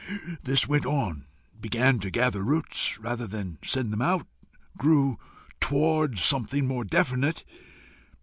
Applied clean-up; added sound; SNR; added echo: none; none; none; none.